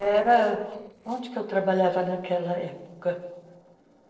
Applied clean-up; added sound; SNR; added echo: neural separator model SepFormer DNS4.